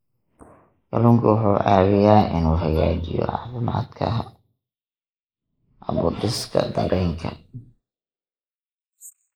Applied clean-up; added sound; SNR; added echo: neural mask model Resemble Enhance denoiser.